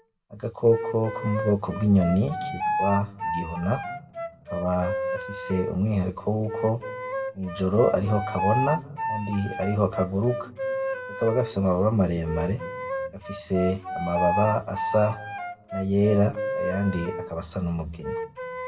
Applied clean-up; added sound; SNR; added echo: none; Wind instrument, woodwind instrument; 6 dB; reverberation time 0.7 s.